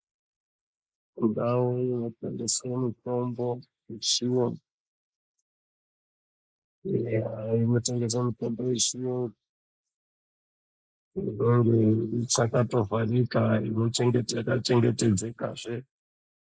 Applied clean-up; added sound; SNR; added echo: neural mask model Resemble Enhance denoiser.